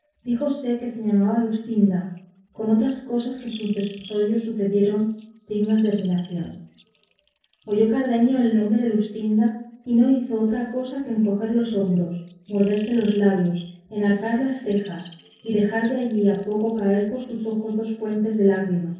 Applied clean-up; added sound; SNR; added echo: neural separator model SepFormer DNS4.